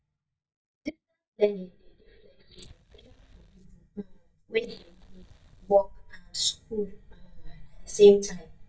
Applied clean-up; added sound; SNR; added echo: neural mask model DeepFilterNet 3.